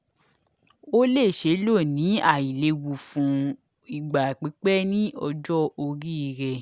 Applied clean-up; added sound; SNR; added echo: none; none; none; none.